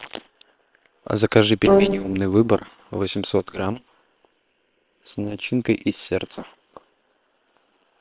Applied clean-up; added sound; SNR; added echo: neural separator model SepFormer WHAM!.